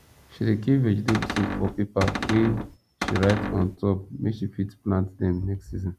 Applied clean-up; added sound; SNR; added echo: none; Cupboard open or close; 4 dB; none.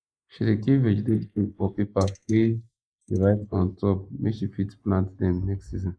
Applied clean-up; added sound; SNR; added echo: neural mask model Resemble Enhance denoiser.